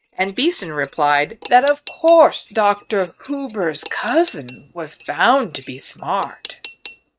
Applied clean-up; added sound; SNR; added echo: neural mask model RNNoise.